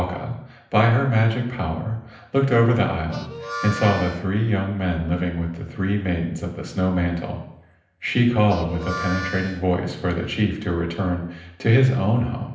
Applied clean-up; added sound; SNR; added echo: none; Harmonica; 12 dB; reverberation time 0.8 s.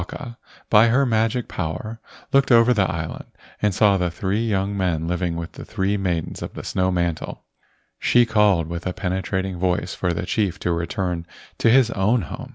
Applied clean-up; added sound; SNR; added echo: none; none; none; none.